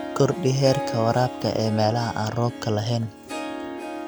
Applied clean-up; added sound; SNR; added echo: none; Harp; 9 dB; none.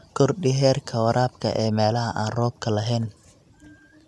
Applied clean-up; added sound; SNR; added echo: none; none; none; none.